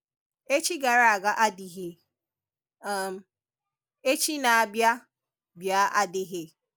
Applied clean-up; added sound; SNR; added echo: none; none; none; none.